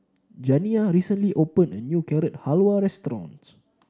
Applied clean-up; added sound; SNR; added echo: none; none; none; none.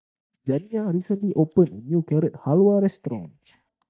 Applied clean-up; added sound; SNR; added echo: neural mask model DeepFilterNet 3.